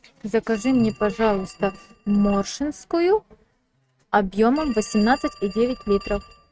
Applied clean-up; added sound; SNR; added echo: neural mask model RNNoise.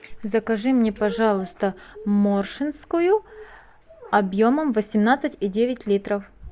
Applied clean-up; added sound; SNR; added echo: none; none; none; none.